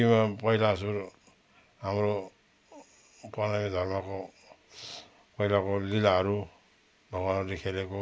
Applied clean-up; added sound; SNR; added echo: none; none; none; none.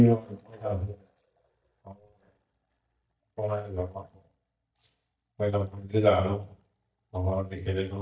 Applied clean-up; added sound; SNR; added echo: neural mask model DeepFilterNet 3.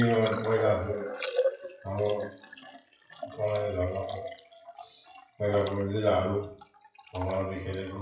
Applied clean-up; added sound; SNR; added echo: classical method WPE with log-MMSE.